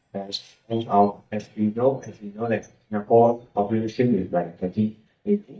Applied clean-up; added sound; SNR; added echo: neural mask model DeepFilterNet 3.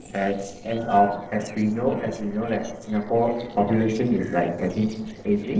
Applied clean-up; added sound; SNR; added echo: neural separator model SepFormer DNS4.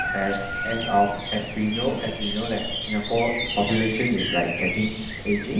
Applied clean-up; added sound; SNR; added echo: none; Bird vocalization, bird call, bird song; 2 dB; reverberation time 0.8 s.